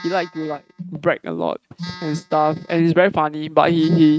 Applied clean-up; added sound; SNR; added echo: neural mask model RNNoise.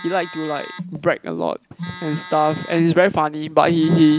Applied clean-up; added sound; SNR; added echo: none; Telephone; 15 dB; none.